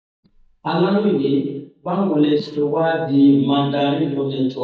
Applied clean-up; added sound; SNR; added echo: neural mask model DeepFilterNet 3.